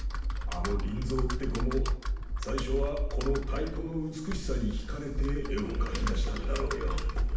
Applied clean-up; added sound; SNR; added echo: none; Computer keyboard; -4 dB; reverberation time 0.8 s.